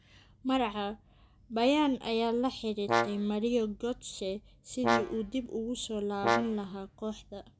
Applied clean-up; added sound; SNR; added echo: none; Brass instrument; 2 dB; none.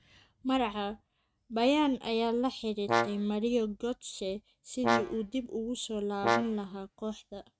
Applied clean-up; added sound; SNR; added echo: neural mask model RNNoise.